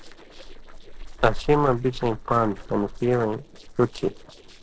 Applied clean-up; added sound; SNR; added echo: neural separator model SepFormer DNS4.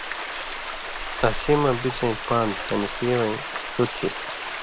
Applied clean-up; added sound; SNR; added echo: none; Stream; 4 dB; none.